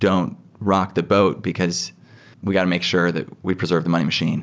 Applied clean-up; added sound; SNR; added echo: none; none; none; none.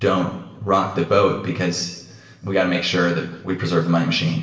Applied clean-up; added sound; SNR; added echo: none; none; none; reverberation time 1.0 s.